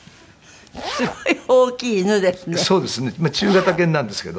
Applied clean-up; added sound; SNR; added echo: none; Zipper (clothing); 12 dB; none.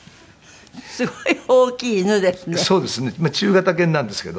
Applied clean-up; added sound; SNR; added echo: none; none; none; none.